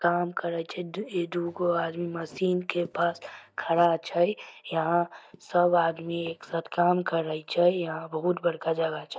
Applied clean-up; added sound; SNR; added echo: neural mask model DeepFilterNet 3.